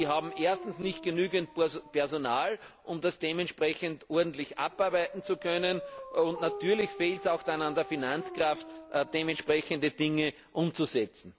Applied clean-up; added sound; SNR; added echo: none; Dog; 15 dB; none.